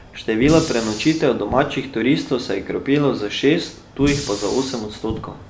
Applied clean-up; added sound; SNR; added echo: none; Fire; 10 dB; none.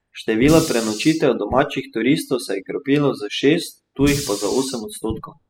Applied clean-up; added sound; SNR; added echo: classical method spectral subtraction.